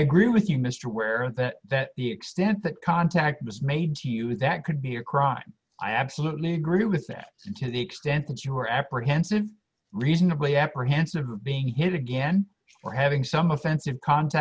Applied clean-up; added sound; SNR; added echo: none; none; none; none.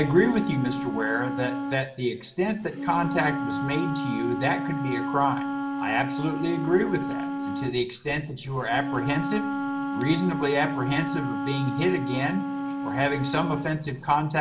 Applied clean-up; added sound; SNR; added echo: none; Wind instrument, woodwind instrument; 3 dB; reverberation time 2.6 s.